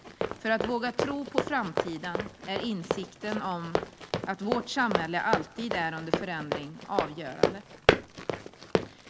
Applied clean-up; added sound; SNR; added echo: none; Run; -1 dB; none.